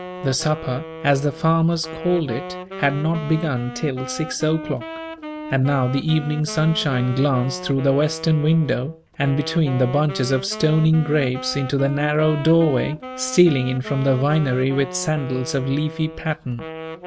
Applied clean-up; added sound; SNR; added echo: none; Wind instrument, woodwind instrument; 12 dB; none.